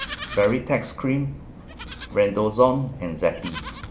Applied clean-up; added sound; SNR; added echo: none; Livestock, farm animals, working animals; 16 dB; none.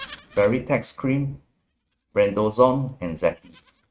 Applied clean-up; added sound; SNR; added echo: neural mask model RNNoise.